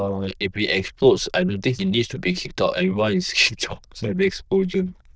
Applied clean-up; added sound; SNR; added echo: neural diffusion model UNIVERSE++.